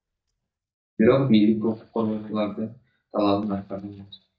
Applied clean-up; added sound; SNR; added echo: neural mask model DeepFilterNet 3.